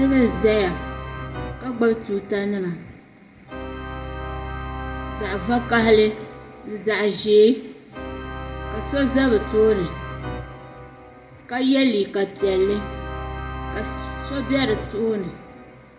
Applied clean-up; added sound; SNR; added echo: none; Organ; 10 dB; reverberation time 0.7 s.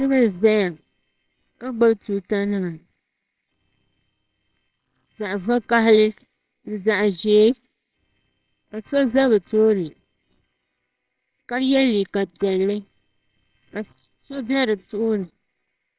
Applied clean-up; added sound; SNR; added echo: neural separator model SepFormer WHAMR!.